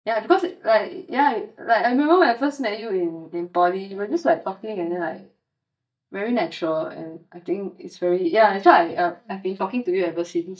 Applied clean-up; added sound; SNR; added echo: neural mask model DeepFilterNet 3.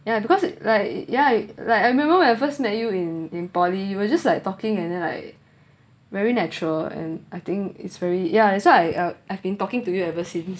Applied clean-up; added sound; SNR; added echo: none; none; none; none.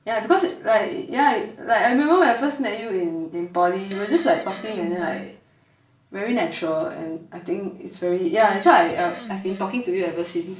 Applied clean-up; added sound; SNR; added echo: neural separator model SepFormer DNS4.